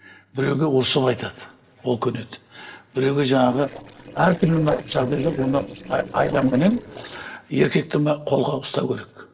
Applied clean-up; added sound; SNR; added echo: neural separator model SepFormer DNS4.